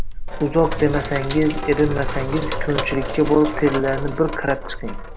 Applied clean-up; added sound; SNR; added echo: none; Sink (filling or washing); 4 dB; none.